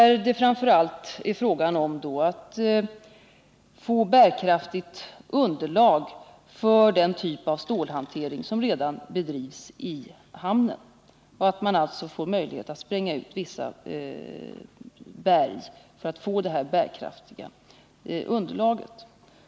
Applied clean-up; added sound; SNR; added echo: none; none; none; none.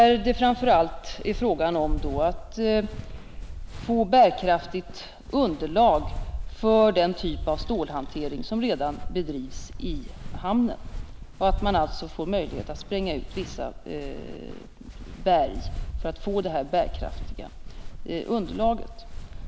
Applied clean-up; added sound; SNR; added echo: none; Walk, footsteps; 8 dB; none.